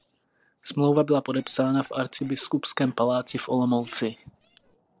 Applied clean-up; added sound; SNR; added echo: neural separator model SepFormer DNS4.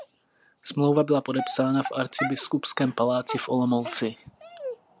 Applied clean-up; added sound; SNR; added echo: none; Dog; 12 dB; none.